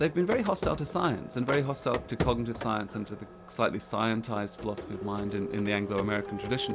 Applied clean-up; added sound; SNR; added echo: none; Printer; 8 dB; none.